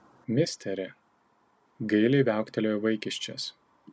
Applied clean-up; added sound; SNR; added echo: none; none; none; none.